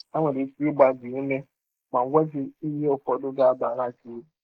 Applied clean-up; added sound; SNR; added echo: neural mask model Resemble Enhance denoiser.